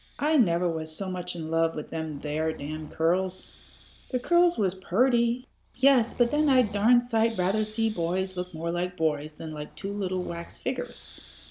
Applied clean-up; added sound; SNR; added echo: none; Breathing; 20 dB; none.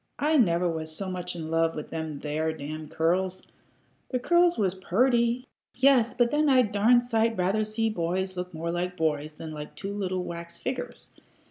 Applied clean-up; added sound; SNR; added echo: none; none; none; none.